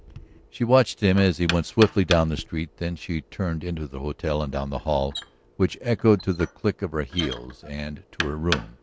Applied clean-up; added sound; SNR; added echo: none; Knock; 12 dB; none.